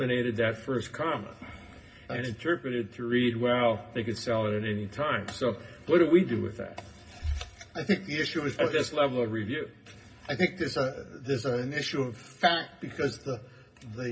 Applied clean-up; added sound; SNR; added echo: none; none; none; reverberation time 0.4 s.